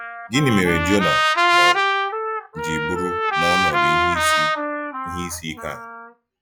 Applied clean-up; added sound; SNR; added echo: classical method log-MMSE.